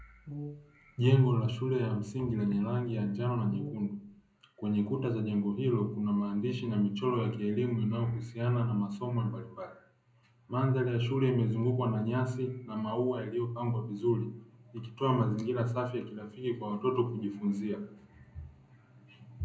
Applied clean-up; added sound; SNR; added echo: none; Brass instrument; 13 dB; reverberation time 0.4 s.